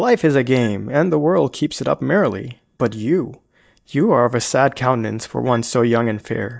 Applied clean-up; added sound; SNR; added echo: neural mask model DeepFilterNet 3.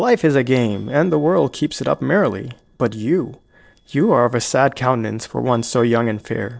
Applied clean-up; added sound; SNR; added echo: neural separator model SepFormer DNS4.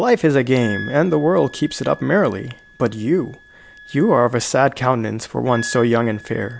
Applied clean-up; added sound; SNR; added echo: none; Wind instrument, woodwind instrument; 19 dB; none.